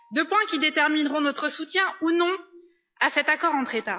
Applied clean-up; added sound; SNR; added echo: classical method log-MMSE.